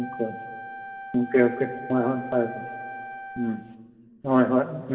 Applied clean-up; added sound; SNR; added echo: none; Wind instrument, woodwind instrument; 13 dB; reverberation time 2.2 s.